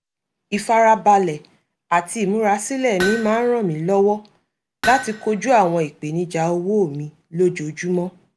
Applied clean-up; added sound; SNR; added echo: none; Hammer; 11 dB; none.